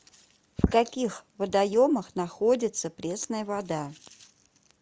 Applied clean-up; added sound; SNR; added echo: none; none; none; none.